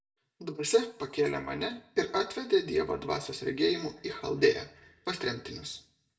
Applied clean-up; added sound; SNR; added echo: none; none; none; reverberation time 0.4 s.